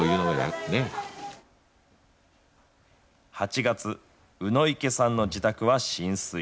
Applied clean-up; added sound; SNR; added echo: none; none; none; none.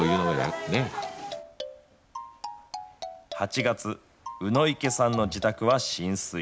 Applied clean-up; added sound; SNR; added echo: none; Marimba, xylophone; 12 dB; none.